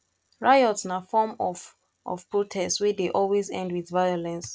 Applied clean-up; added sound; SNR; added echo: none; none; none; none.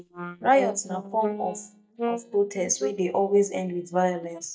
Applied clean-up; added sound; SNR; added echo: neural mask model DeepFilterNet 3.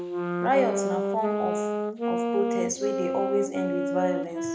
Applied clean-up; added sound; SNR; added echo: none; Wind instrument, woodwind instrument; -1 dB; reverberation time 0.8 s.